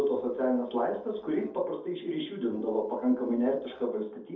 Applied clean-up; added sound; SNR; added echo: neural separator model SepFormer DNS4.